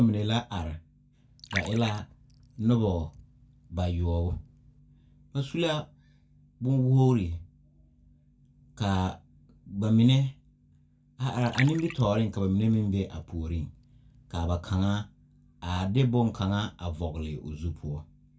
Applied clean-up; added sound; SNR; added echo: none; Liquid; 15 dB; reverberation time 0.2 s.